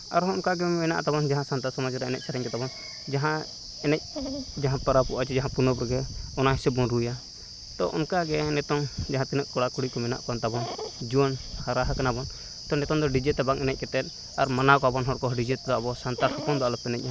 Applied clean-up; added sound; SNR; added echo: none; Dog; 18 dB; none.